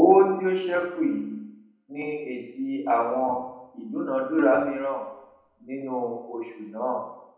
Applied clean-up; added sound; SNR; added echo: none; Bowed string instrument; 10 dB; reverberation time 0.8 s.